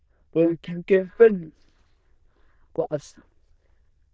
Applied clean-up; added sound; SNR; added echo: neural diffusion model UNIVERSE++.